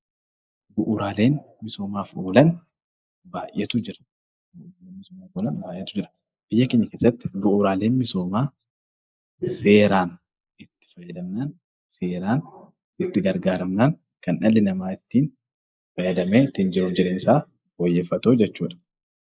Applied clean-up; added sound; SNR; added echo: neural mask model Resemble Enhance denoiser.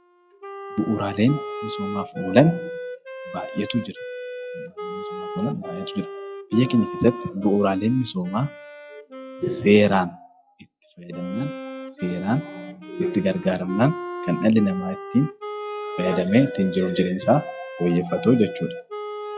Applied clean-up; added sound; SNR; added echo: classical method log-MMSE.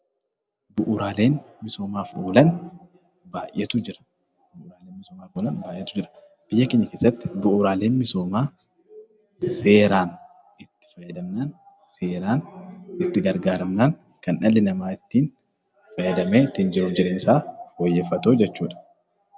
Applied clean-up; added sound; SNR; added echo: none; none; none; none.